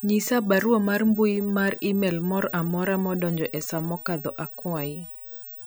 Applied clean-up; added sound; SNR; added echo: none; none; none; none.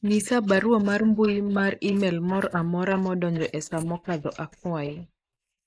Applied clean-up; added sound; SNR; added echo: neural mask model Resemble Enhance denoiser.